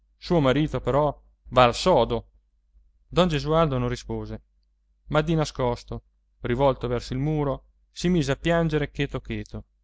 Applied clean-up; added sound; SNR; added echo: none; none; none; none.